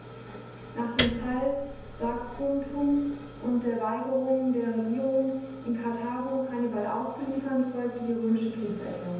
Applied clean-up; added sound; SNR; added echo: none; Piano; 7 dB; reverberation time 0.6 s.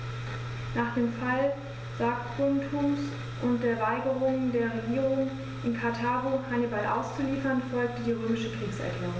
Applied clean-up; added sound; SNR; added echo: none; none; none; none.